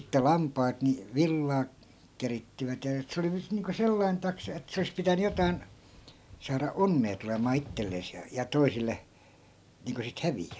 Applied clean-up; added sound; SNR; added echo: none; none; none; none.